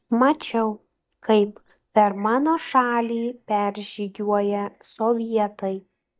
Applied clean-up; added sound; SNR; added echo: neural mask model DeepFilterNet 3.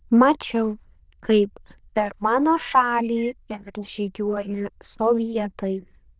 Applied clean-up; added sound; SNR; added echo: neural diffusion model UNIVERSE++.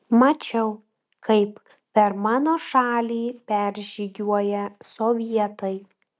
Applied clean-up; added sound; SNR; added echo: none; none; none; none.